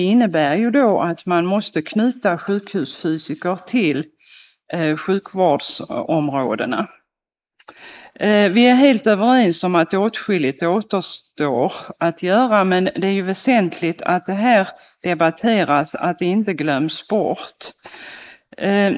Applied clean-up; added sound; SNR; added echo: neural mask model Resemble Enhance denoiser.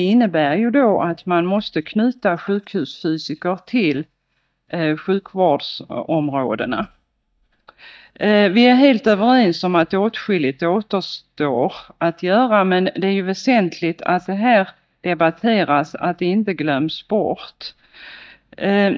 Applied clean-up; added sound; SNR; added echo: neural mask model DeepFilterNet 3.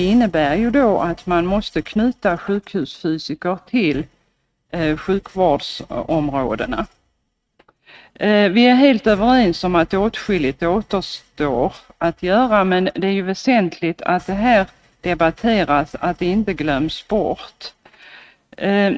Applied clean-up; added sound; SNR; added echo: neural mask model RNNoise.